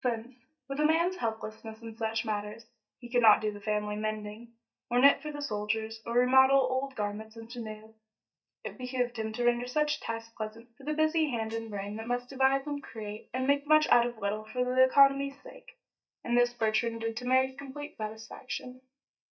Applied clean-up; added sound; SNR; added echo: neural mask model DeepFilterNet 3.